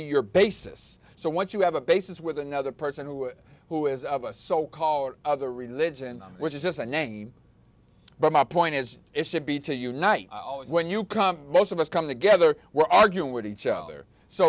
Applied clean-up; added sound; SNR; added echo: none; none; none; none.